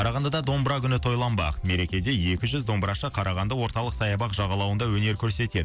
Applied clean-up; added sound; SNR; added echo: none; none; none; none.